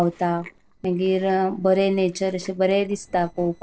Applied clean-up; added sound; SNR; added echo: neural separator model SepFormer DNS4.